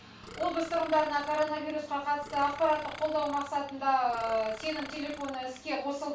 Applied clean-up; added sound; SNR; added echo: none; Burping, eructation; 16 dB; reverberation time 0.3 s.